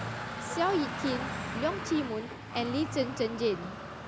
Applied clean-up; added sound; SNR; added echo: none; Traffic noise, roadway noise; 5 dB; none.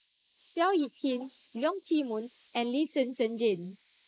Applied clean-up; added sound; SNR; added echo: neural mask model Resemble Enhance denoiser.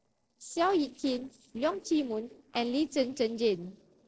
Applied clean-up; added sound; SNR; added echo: neural separator model SepFormer DNS4.